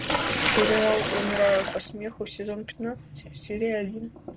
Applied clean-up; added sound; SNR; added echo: none; Sink (filling or washing); 2 dB; none.